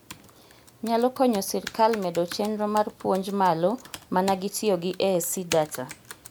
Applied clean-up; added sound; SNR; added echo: none; Computer keyboard; 17 dB; none.